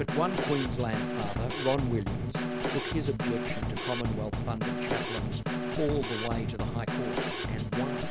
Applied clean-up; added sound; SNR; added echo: none; Snare drum / Drum kit; -2 dB; none.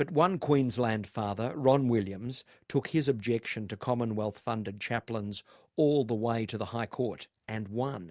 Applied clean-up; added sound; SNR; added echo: none; none; none; none.